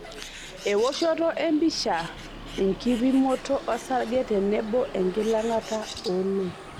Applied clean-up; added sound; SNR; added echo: none; Bird + Motor vehicle (road); 14 dB; none.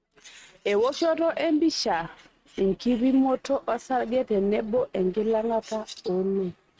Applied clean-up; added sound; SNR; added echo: neural mask model RNNoise.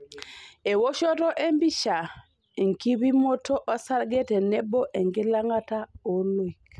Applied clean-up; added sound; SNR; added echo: none; none; none; none.